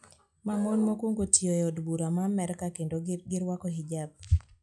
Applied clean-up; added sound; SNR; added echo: classical method log-MMSE.